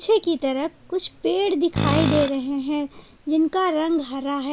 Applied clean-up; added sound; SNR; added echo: none; Tools; 3 dB; none.